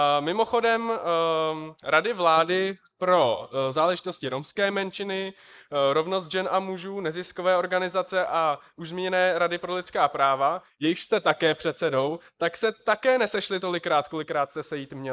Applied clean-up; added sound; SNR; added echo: neural mask model Resemble Enhance denoiser.